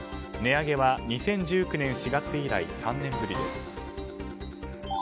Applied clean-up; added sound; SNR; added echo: none; none; none; none.